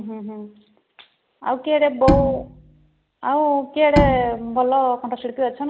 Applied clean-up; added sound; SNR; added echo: none; Bowed string instrument; 3 dB; none.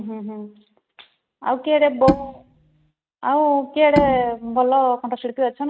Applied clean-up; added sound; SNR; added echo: neural mask model RNNoise.